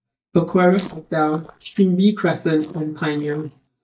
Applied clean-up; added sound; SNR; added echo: neural mask model DeepFilterNet 3.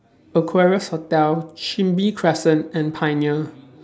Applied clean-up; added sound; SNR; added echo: none; none; none; none.